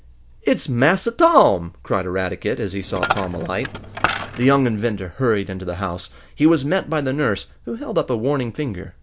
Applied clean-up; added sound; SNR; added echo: none; Coin (dropping); 7 dB; none.